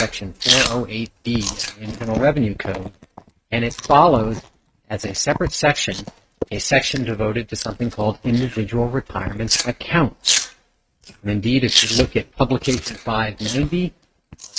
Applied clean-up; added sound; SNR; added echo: neural mask model RNNoise.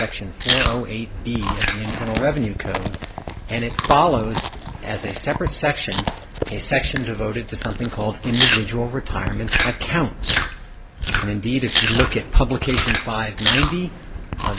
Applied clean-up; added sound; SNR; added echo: none; Chewing, mastication; 0 dB; none.